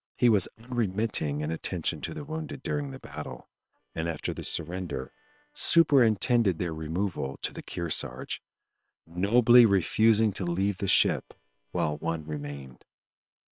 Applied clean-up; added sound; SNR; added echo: neural separator model SepFormer WHAM!.